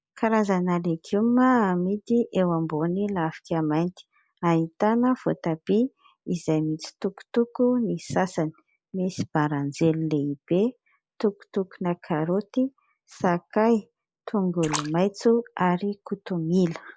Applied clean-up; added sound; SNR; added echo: neural mask model Resemble Enhance denoiser.